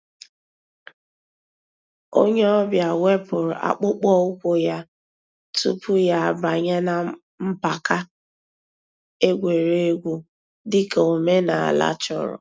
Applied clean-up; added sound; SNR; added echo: none; none; none; none.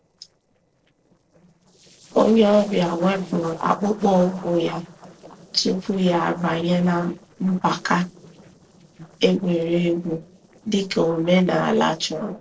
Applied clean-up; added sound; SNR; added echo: neural separator model SepFormer DNS4.